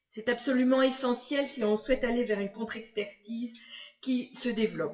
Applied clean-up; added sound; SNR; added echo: classical method WPE with log-MMSE.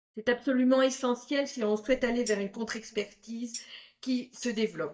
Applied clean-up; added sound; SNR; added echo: neural mask model DeepFilterNet 3.